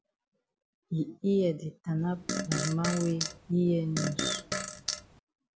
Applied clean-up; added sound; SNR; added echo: none; Fart; 3 dB; none.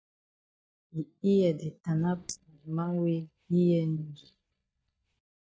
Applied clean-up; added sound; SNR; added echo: neural mask model DeepFilterNet 3.